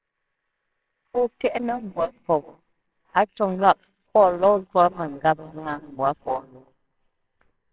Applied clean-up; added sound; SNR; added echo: neural separator model SepFormer WHAMR!.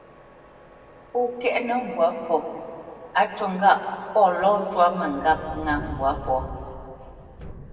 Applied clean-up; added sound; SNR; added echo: none; Subway, metro, underground; 16 dB; reverberation time 2.1 s.